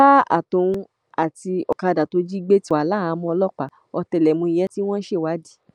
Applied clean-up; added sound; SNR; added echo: none; none; none; none.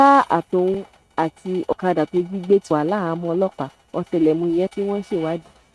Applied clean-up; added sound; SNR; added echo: neural mask model RNNoise.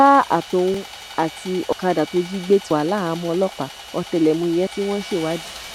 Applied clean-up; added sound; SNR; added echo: none; Sawing; 16 dB; none.